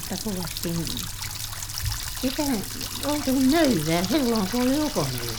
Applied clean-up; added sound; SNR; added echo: none; Water tap, faucet; 6 dB; none.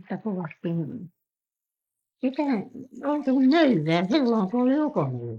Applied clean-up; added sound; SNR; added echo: neural mask model Resemble Enhance denoiser.